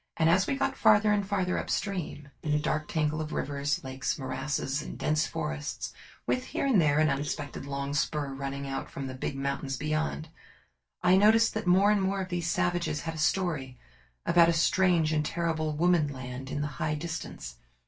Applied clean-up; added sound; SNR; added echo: neural separator model SepFormer DNS4.